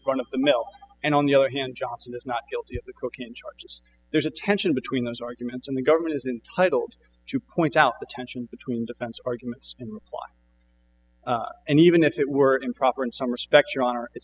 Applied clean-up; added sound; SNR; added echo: classical method spectral subtraction.